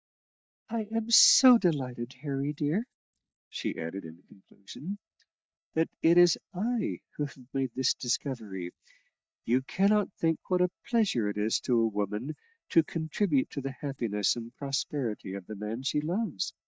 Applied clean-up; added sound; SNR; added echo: neural mask model DeepFilterNet 3.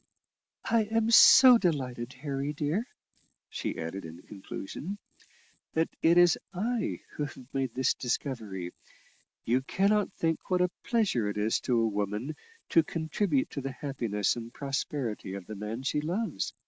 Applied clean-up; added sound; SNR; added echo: none; none; none; none.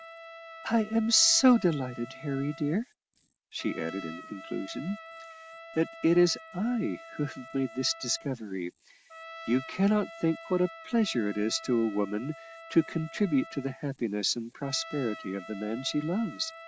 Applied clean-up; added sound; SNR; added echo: none; Trumpet; 17 dB; none.